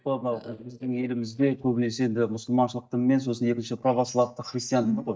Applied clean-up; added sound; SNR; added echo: neural mask model DeepFilterNet 3.